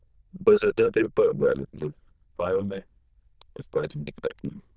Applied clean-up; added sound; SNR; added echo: neural diffusion model UNIVERSE++.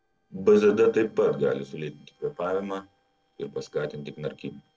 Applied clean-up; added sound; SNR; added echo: neural separator model SepFormer DNS4.